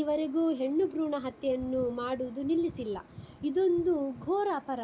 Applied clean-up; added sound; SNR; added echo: none; none; none; none.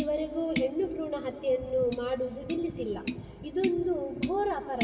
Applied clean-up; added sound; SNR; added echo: none; Tap; 8 dB; reverberation time 2.0 s.